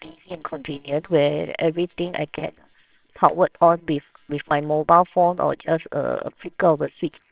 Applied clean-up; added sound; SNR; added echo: neural separator model SepFormer WHAMR!.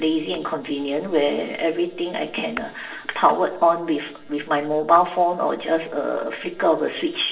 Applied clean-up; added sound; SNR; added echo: neural separator model SepFormer DNS4.